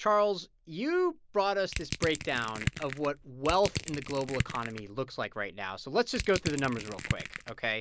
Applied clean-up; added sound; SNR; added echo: none; Crushing; 6 dB; none.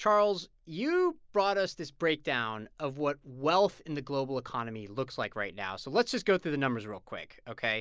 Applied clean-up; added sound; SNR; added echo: none; none; none; none.